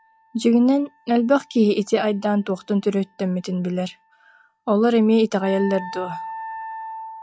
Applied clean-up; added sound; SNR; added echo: classical method log-MMSE.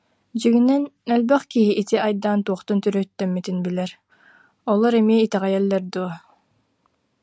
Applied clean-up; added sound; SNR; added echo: none; none; none; none.